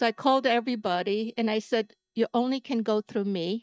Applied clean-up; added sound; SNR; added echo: neural mask model DeepFilterNet 3.